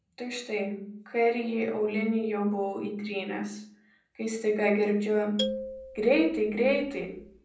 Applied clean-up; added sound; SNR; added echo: none; Marimba, xylophone; 10 dB; reverberation time 0.6 s.